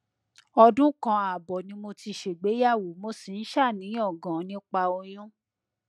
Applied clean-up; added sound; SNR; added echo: none; none; none; none.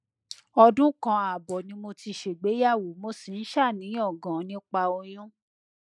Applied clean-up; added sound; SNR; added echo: neural mask model Resemble Enhance denoiser.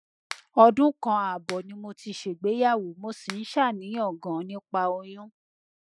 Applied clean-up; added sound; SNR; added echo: classical method spectral subtraction.